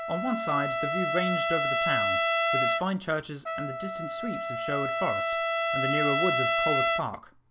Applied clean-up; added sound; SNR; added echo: none; Trumpet; -4 dB; none.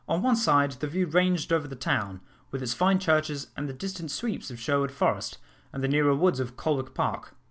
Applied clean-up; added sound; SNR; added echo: none; none; none; none.